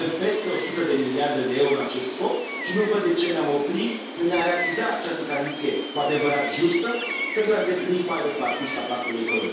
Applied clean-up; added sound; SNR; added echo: none; Gull, seagull; 7 dB; reverberation time 0.6 s.